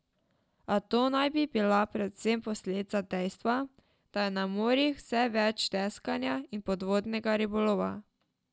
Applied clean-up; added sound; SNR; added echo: none; none; none; none.